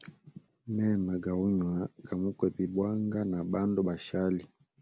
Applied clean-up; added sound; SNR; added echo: none; none; none; none.